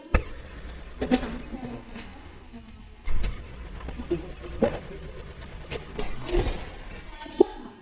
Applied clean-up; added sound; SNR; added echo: neural mask model DeepFilterNet 3.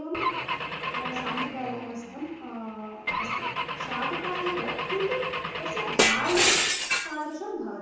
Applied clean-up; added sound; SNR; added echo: none; Glass / Engine / Car; -4 dB; reverberation time 0.9 s.